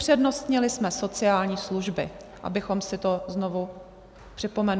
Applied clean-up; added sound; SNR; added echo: none; none; none; none.